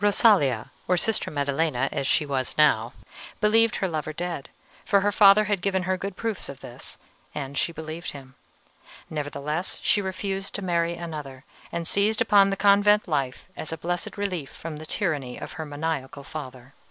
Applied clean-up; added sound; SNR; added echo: none; Finger snapping; 16 dB; none.